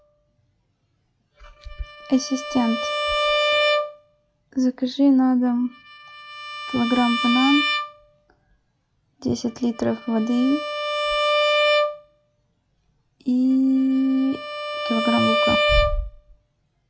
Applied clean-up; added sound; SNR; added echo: classical method log-MMSE.